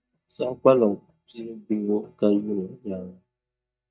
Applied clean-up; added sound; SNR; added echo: neural mask model DeepFilterNet 3.